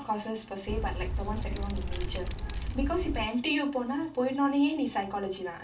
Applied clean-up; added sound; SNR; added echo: none; Wind; 1 dB; reverberation time 0.2 s.